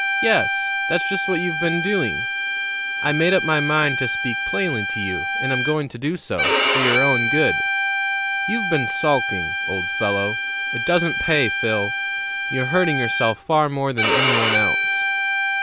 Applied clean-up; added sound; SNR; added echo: none; Bowed string instrument; -2 dB; none.